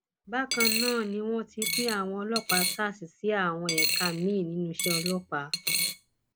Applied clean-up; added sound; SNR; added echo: none; Coin (dropping); 1 dB; none.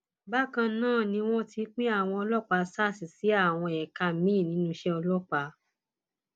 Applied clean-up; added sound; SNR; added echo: none; none; none; none.